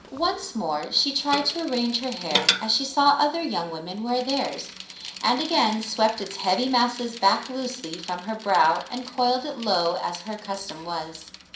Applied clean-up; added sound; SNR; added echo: none; Bicycle; 10 dB; reverberation time 0.5 s.